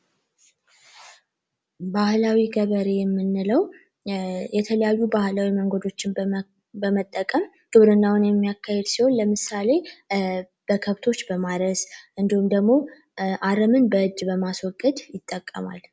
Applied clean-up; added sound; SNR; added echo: none; none; none; none.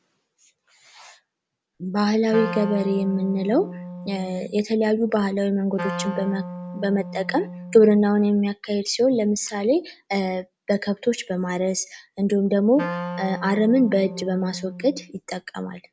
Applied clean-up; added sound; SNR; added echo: none; Wind instrument, woodwind instrument; 11 dB; none.